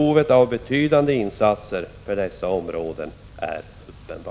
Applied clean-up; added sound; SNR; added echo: none; none; none; none.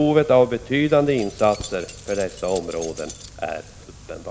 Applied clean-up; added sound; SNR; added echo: none; Keys jangling; 18 dB; none.